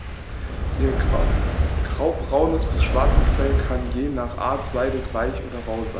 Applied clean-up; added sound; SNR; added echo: none; Fire; -4 dB; none.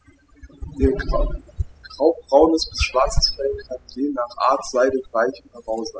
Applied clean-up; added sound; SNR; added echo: classical method spectral subtraction.